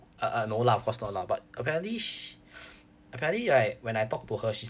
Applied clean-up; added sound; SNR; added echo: none; none; none; none.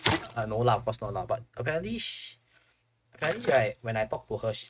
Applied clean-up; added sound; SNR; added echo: neural mask model RNNoise.